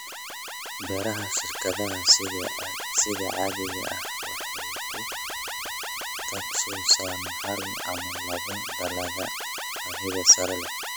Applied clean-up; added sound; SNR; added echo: none; Alarm; 4 dB; none.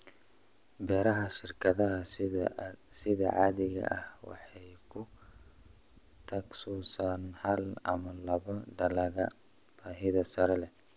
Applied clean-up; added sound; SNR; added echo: none; none; none; none.